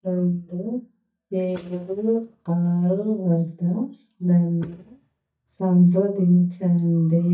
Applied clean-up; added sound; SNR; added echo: neural mask model DeepFilterNet 3.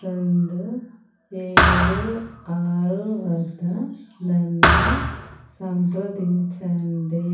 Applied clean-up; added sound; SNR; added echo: none; Thump, thud; -4 dB; reverberation time 0.6 s.